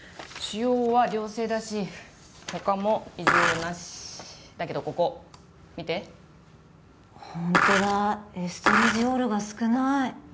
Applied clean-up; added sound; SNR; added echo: none; Skateboard; -4 dB; none.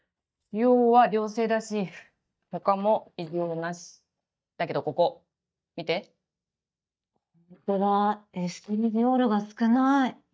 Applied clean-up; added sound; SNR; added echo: neural mask model DeepFilterNet 3.